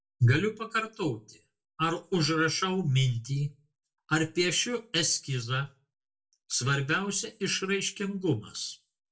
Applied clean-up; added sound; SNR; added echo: none; none; none; reverberation time 0.2 s.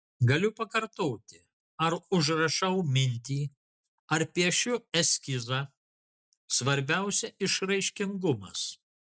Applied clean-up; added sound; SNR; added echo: none; none; none; none.